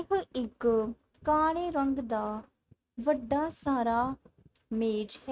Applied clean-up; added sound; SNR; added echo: neural mask model RNNoise.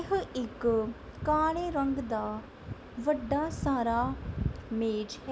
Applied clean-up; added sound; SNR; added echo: none; Animal; 18 dB; none.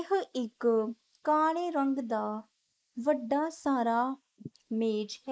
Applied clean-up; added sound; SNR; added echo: neural mask model Resemble Enhance denoiser.